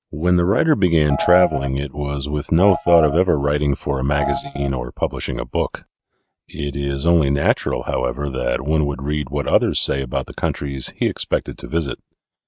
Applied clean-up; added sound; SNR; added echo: neural mask model RNNoise.